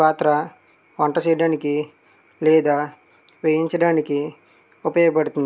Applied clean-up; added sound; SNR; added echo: none; none; none; none.